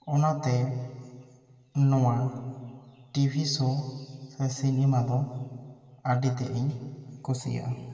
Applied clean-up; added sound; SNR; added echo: none; none; none; reverberation time 2.4 s.